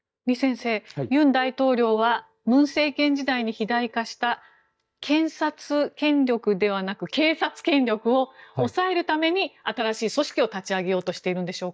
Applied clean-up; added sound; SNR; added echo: neural mask model DeepFilterNet 3.